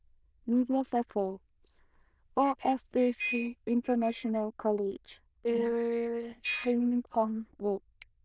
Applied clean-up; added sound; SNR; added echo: neural diffusion model UNIVERSE++.